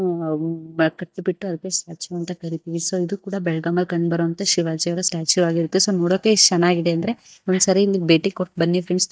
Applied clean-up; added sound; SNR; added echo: neural mask model DeepFilterNet 3.